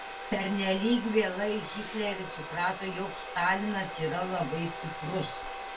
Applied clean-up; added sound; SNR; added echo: none; Domestic sounds, home sounds; 8 dB; reverberation time 0.2 s.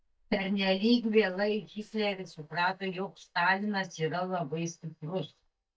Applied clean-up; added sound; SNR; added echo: neural mask model DeepFilterNet 3.